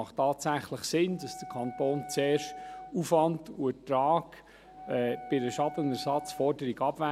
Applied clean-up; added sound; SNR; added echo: none; Wind instrument, woodwind instrument; 14 dB; none.